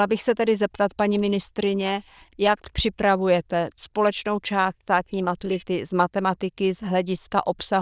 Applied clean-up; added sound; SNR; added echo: neural diffusion model UNIVERSE++.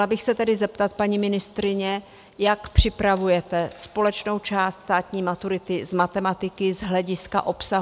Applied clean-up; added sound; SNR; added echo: none; none; none; none.